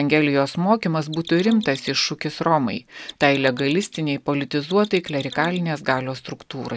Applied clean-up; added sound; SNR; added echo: none; Bowed string instrument + Mechanisms; 18 dB; none.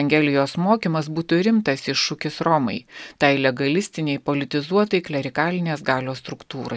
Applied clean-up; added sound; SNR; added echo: none; none; none; none.